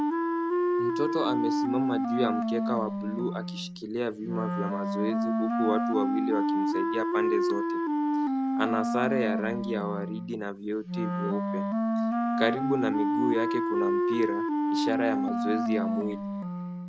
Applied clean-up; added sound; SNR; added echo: none; Wind instrument, woodwind instrument; -4 dB; none.